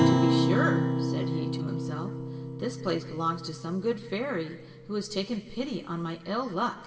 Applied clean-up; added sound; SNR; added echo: none; Acoustic guitar; -2 dB; reverberation time 2.4 s.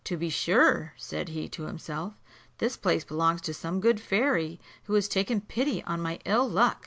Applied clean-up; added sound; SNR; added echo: none; none; none; none.